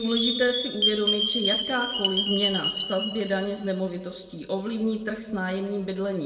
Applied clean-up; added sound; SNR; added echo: none; Chime; 2 dB; reverberation time 1.5 s.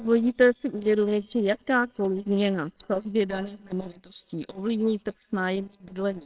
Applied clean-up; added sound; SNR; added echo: neural separator model SepFormer WHAMR!.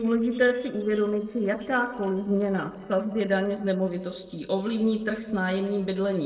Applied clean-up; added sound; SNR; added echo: neural separator model SepFormer DNS4.